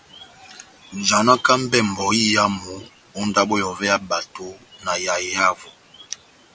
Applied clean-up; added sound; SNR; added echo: none; none; none; none.